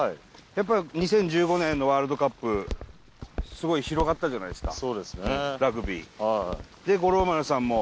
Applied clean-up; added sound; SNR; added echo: none; Walk, footsteps; 13 dB; none.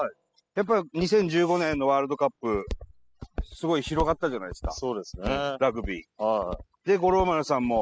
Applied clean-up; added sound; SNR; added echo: classical method spectral subtraction.